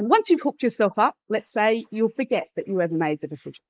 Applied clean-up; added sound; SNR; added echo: neural mask model Resemble Enhance denoiser.